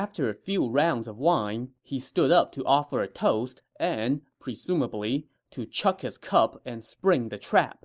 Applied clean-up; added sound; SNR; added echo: neural mask model Resemble Enhance denoiser.